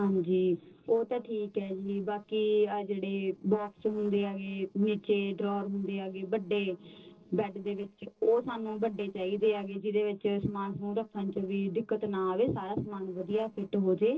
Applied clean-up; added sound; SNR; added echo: neural separator model SepFormer DNS4.